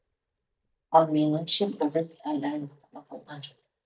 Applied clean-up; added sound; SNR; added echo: neural mask model DeepFilterNet 3.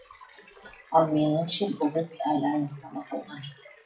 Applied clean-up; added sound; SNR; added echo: classical method WPE with log-MMSE.